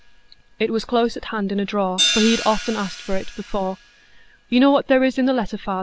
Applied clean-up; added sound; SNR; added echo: none; Hi-hat; 9 dB; none.